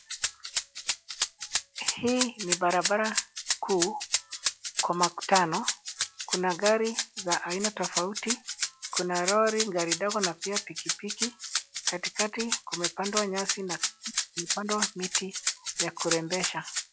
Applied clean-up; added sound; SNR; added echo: classical method log-MMSE.